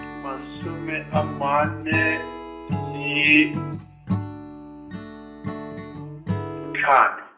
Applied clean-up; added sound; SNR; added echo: none; Acoustic guitar / Strum; 6 dB; reverberation time 0.5 s.